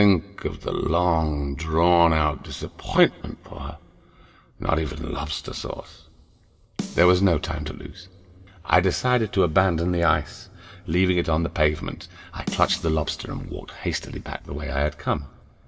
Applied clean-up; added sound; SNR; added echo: none; Snare drum; 15 dB; reverberation time 1.9 s.